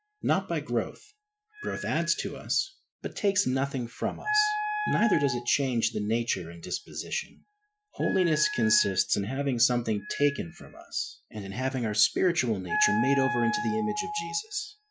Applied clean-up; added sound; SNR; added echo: classical method Wiener filter.